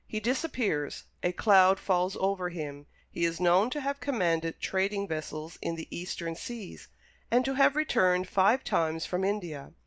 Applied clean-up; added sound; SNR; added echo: none; none; none; none.